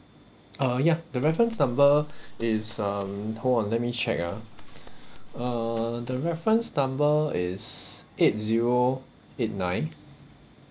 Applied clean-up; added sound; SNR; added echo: none; Gunshot, gunfire; 13 dB; none.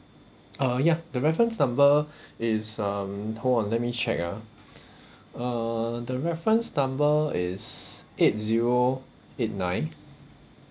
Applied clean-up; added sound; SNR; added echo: none; none; none; none.